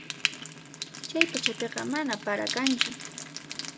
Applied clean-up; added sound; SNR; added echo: none; Frying (food); 0 dB; none.